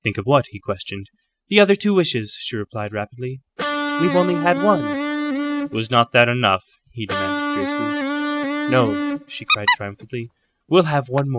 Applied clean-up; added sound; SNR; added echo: neural mask model RNNoise.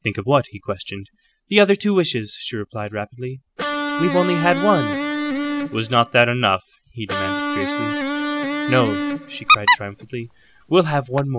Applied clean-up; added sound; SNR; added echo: none; Squeak + Electric guitar; 1 dB; none.